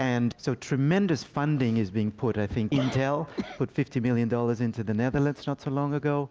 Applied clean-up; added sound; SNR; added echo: none; none; none; none.